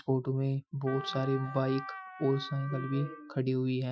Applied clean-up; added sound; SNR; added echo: classical method Wiener filter.